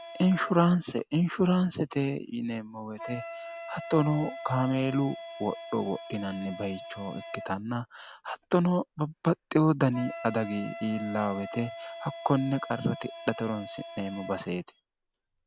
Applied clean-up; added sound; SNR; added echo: none; Wind instrument, woodwind instrument; 14 dB; none.